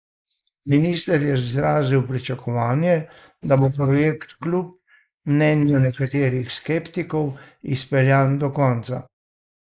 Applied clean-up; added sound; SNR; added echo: neural mask model Resemble Enhance denoiser.